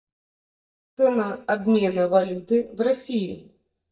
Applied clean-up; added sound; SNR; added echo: neural mask model DeepFilterNet 3.